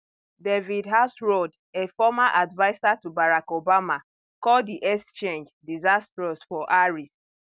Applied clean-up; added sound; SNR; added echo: none; none; none; none.